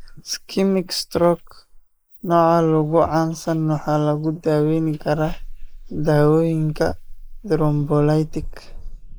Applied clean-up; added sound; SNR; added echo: neural mask model Resemble Enhance denoiser.